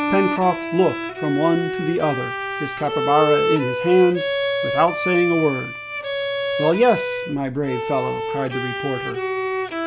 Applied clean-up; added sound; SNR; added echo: none; Bowed string instrument; 3 dB; none.